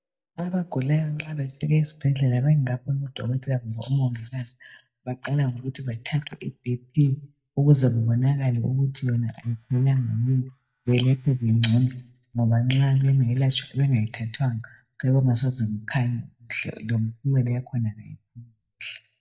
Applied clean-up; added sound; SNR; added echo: neural mask model DeepFilterNet 3.